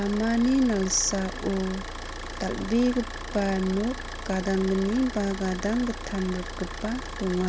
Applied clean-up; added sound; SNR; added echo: none; Idling / Car; 9 dB; none.